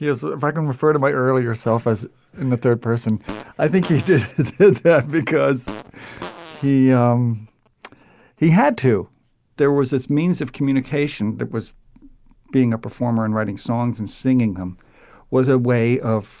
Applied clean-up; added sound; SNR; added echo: none; Fart; 17 dB; none.